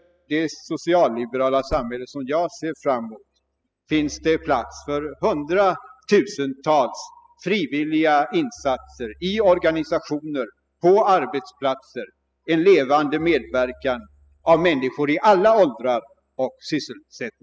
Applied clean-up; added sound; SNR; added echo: classical method spectral subtraction.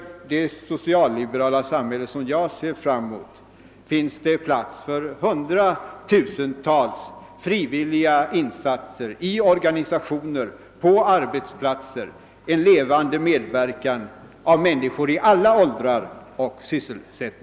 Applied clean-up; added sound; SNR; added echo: none; none; none; none.